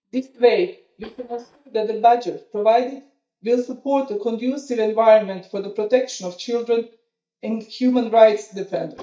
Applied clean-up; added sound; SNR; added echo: neural mask model DeepFilterNet 3.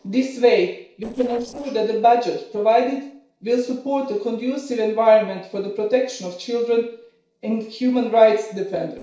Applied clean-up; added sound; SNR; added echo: neural separator model SepFormer DNS4.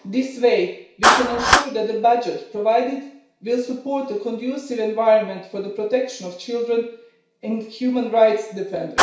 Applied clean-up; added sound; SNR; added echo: none; Clapping; 4 dB; reverberation time 0.6 s.